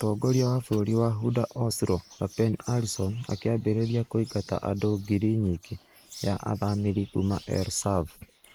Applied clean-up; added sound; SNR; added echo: neural mask model Resemble Enhance denoiser.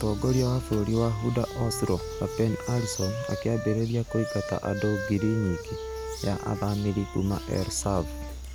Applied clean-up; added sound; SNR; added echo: none; Bird vocalization, bird call, bird song + Wind instrument, woodwind instrument; 8 dB; none.